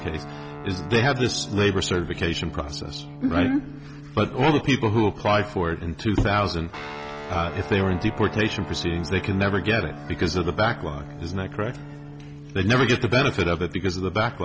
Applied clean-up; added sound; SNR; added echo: none; Guitar; 14 dB; none.